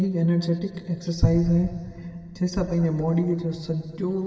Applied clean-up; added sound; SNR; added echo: none; none; none; reverberation time 2.3 s.